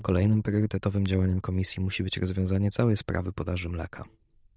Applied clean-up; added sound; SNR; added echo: neural diffusion model UNIVERSE++.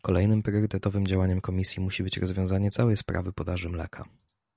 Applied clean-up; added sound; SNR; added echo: none; none; none; none.